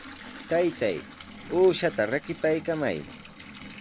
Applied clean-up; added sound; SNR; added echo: none; Bathtub (filling or washing) / Water tap, faucet; 15 dB; none.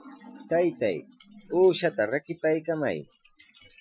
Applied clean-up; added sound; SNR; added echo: classical method Wiener filter.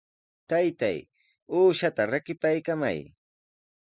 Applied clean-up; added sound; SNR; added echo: none; none; none; none.